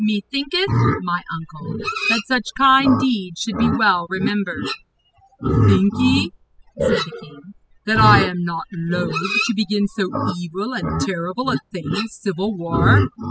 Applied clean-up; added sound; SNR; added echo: classical method spectral subtraction.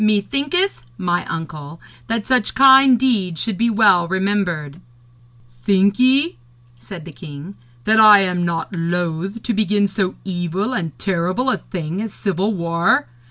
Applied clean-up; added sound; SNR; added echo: none; none; none; none.